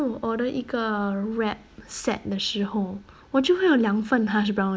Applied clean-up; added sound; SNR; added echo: none; none; none; none.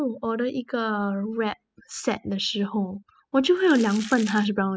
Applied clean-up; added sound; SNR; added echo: classical method spectral subtraction.